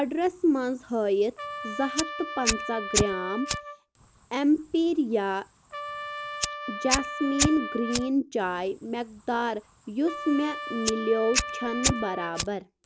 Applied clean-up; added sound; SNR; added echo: none; Trumpet + Fire; 5 dB; none.